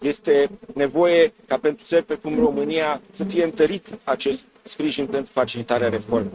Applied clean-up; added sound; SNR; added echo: neural mask model RNNoise.